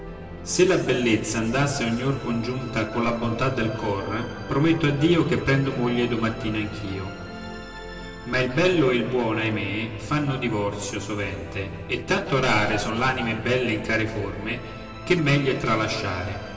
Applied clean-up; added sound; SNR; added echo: none; Musical instrument; 12 dB; reverberation time 2.0 s.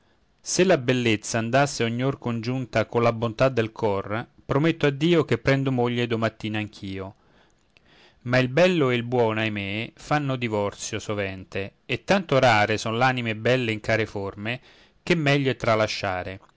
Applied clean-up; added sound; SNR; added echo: none; none; none; none.